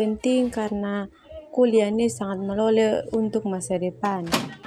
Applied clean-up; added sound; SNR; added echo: none; Squeak; 14 dB; none.